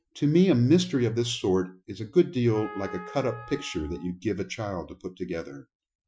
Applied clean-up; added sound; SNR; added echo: classical method Wiener filter.